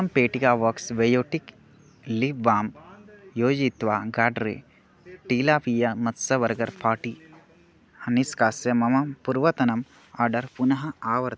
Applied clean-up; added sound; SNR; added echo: none; none; none; none.